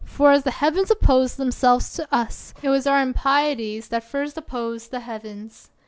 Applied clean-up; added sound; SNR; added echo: none; none; none; none.